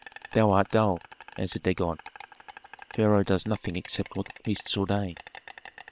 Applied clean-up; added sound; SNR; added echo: neural separator model SepFormer WHAM!.